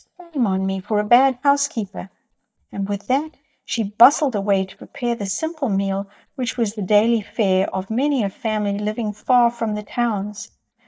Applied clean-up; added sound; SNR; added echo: neural mask model DeepFilterNet 3.